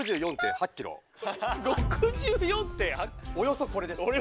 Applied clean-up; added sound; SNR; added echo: none; Wind instrument, woodwind instrument; 6 dB; none.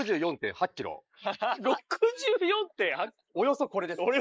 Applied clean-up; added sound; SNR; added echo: neural mask model Resemble Enhance denoiser.